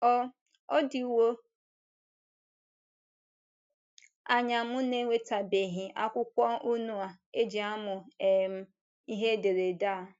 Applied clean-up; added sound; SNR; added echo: none; none; none; none.